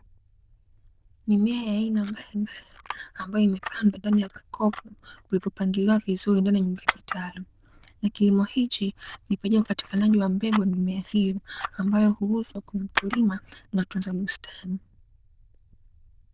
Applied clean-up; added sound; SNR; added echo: neural diffusion model UNIVERSE++.